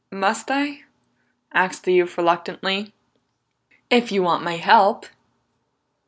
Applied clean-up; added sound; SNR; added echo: none; none; none; none.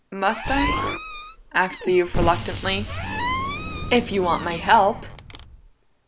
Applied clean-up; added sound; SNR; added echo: none; Squeak + Explosion; 4 dB; none.